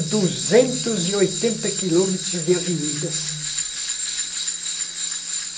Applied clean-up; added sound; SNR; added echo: none; Tools; 3 dB; reverberation time 0.2 s.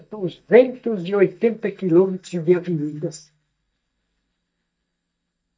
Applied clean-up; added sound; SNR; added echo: neural mask model DeepFilterNet 3.